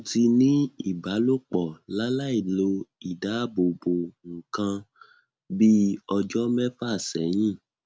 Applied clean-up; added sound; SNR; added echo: none; none; none; none.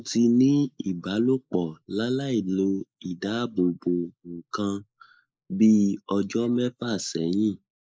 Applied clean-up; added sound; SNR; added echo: neural mask model Resemble Enhance denoiser.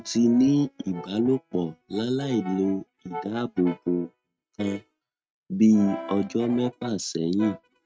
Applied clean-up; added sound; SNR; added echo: neural mask model RNNoise.